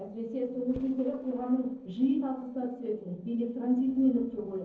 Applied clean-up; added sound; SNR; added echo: neural separator model SepFormer DNS4.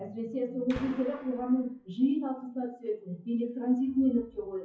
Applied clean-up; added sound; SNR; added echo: classical method WPE with log-MMSE.